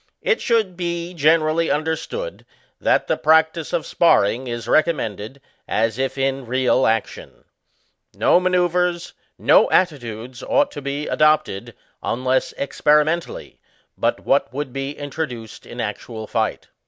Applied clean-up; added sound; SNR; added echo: none; none; none; none.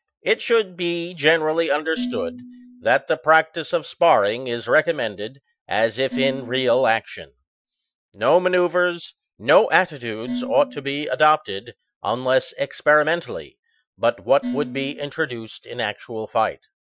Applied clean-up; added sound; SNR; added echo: classical method Wiener filter.